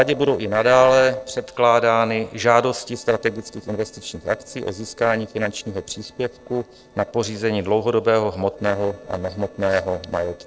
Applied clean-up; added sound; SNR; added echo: neural separator model SepFormer DNS4.